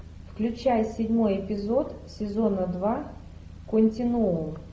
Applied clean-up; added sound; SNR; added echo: none; none; none; none.